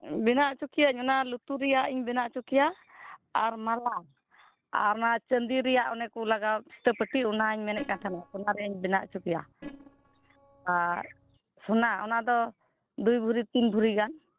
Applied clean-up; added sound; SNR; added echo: neural separator model SepFormer DNS4.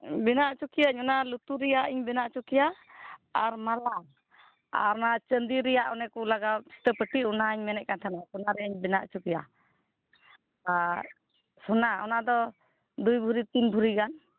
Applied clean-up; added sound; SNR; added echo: none; none; none; none.